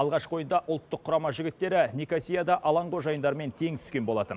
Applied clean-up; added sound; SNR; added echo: none; none; none; none.